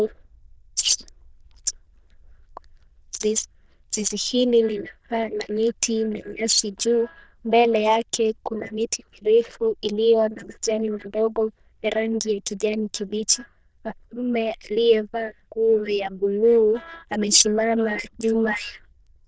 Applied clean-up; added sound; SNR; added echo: neural diffusion model UNIVERSE++.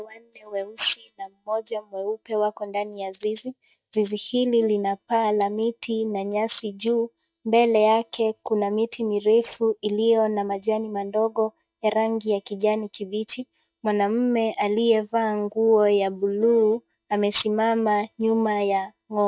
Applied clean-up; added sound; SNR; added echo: neural mask model DeepFilterNet 3.